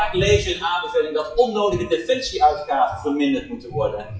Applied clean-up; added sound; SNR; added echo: classical method WPE with log-MMSE.